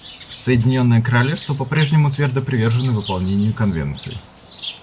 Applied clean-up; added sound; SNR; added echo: none; Bird; 19 dB; none.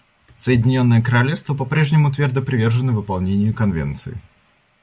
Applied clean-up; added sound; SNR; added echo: none; none; none; none.